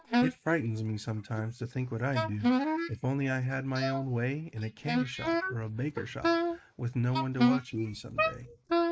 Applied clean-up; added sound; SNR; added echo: neural mask model Resemble Enhance denoiser.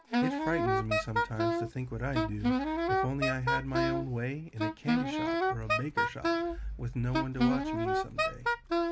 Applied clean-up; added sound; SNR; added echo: none; Wind instrument, woodwind instrument; -5 dB; none.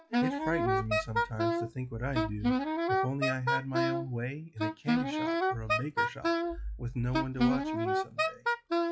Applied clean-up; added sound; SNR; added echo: classical method log-MMSE.